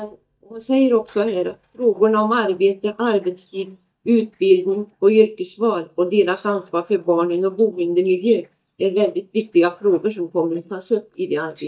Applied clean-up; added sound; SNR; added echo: neural mask model DeepFilterNet 3.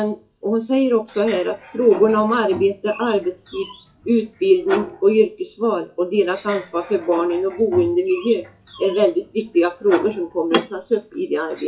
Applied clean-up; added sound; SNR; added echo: classical method WPE with log-MMSE.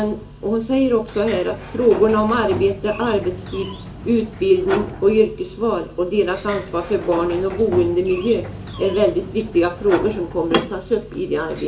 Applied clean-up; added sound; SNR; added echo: none; Sliding door; 13 dB; reverberation time 0.3 s.